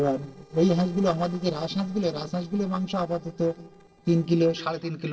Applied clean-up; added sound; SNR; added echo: neural separator model SepFormer DNS4.